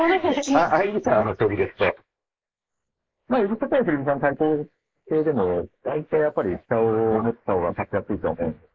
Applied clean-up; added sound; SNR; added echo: neural mask model Resemble Enhance denoiser.